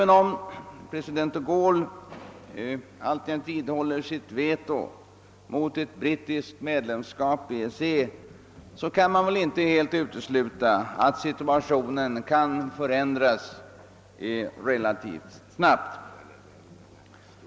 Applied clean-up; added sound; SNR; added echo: none; none; none; none.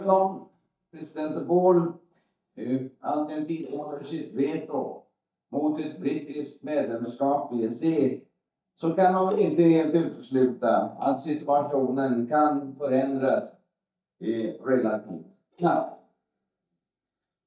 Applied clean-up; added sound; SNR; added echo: neural mask model DeepFilterNet 3.